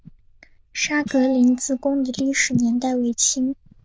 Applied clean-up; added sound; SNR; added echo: neural diffusion model UNIVERSE++.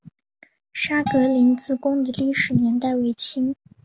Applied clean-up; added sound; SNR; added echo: none; Bell; 14 dB; none.